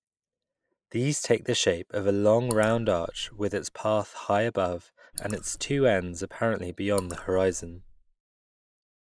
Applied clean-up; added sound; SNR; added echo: neural mask model Resemble Enhance denoiser.